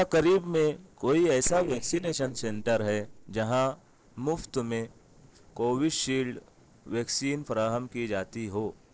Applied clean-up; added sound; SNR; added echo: neural separator model SepFormer DNS4.